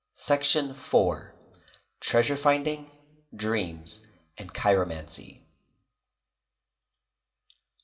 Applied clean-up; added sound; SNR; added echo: none; none; none; reverberation time 0.8 s.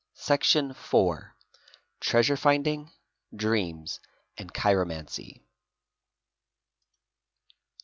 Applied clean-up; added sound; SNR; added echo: none; none; none; none.